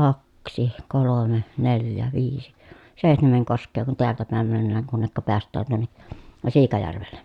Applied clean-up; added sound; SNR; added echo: none; none; none; none.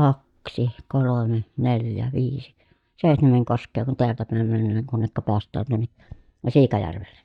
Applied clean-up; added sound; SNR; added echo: neural mask model DeepFilterNet 3.